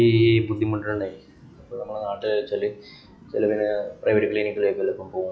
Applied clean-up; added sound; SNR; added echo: classical method log-MMSE.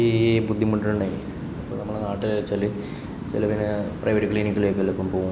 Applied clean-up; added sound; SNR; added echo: none; Waves, surf; 10 dB; none.